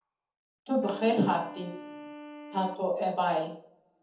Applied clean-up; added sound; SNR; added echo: none; Wind instrument, woodwind instrument; 16 dB; reverberation time 0.6 s.